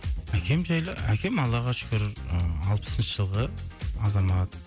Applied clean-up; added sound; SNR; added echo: none; none; none; none.